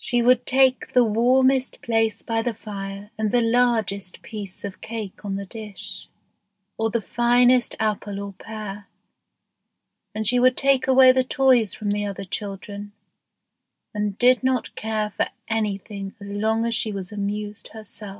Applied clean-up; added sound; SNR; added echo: none; none; none; none.